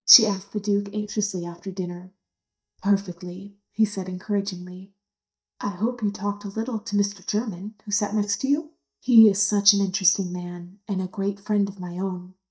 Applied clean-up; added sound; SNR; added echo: neural mask model DeepFilterNet 3.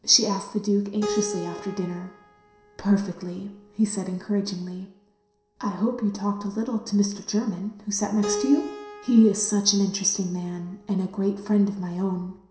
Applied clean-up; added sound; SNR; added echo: none; Keyboard (musical); 14 dB; reverberation time 0.7 s.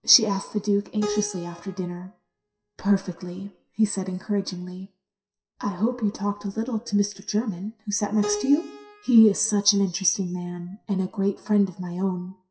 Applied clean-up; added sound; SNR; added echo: classical method WPE with log-MMSE.